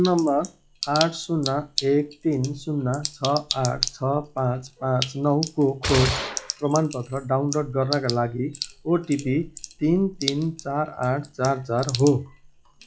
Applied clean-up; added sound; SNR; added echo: classical method log-MMSE.